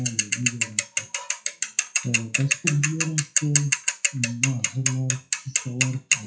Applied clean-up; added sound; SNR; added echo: classical method WPE with log-MMSE.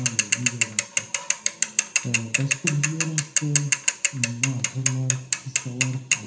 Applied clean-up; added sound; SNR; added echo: none; Mechanisms / Bicycle; -4 dB; reverberation time 0.5 s.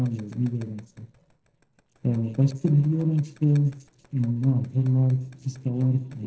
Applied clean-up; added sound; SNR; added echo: neural separator model SepFormer DNS4.